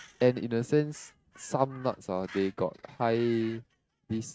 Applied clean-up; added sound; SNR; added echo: neural mask model RNNoise.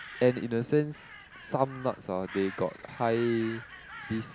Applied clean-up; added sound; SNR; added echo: none; Crow; 16 dB; none.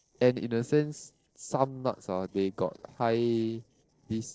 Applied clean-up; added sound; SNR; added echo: neural separator model SepFormer DNS4.